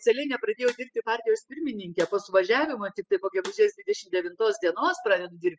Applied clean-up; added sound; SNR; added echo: classical method spectral subtraction.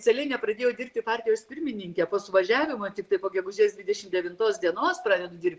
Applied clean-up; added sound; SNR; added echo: none; none; none; none.